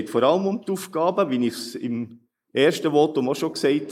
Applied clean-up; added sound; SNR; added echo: neural mask model Resemble Enhance denoiser.